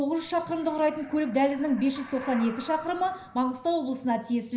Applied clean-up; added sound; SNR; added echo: none; Animal; 19 dB; reverberation time 0.5 s.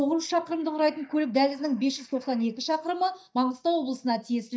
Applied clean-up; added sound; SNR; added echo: neural mask model DeepFilterNet 3.